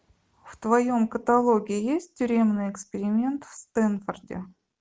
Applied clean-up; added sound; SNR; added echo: none; none; none; none.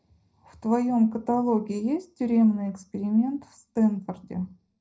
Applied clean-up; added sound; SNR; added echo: none; none; none; reverberation time 0.4 s.